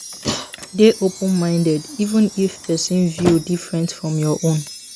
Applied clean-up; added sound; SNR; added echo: none; Wind chime + Slam; 14 dB; none.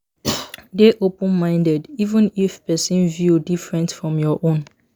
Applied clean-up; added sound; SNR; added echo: none; none; none; none.